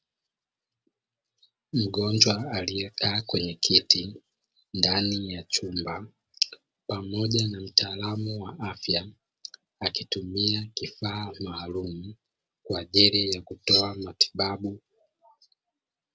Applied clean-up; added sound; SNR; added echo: none; none; none; none.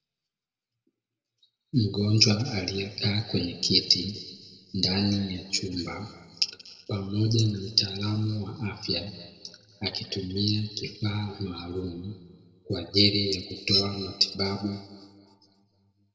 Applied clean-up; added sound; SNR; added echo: none; none; none; reverberation time 1.8 s.